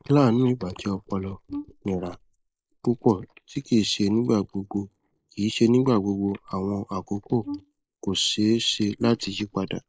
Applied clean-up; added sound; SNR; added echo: neural mask model Resemble Enhance denoiser.